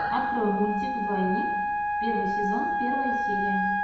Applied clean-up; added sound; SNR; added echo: none; Wind instrument, woodwind instrument; -3 dB; reverberation time 1.0 s.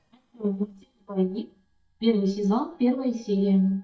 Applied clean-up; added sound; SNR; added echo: neural mask model DeepFilterNet 3.